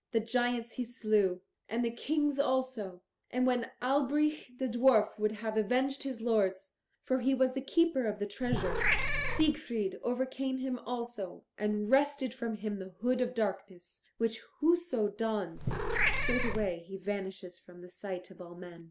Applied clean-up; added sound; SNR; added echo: none; Meow / Purr; -2 dB; none.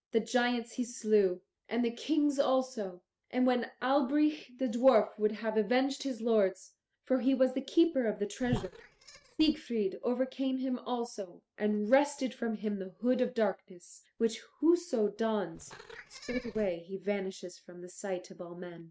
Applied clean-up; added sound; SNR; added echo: neural mask model RNNoise.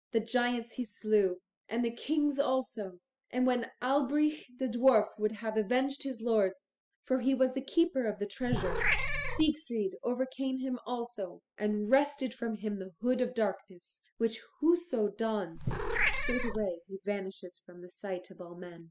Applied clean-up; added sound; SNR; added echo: classical method spectral subtraction.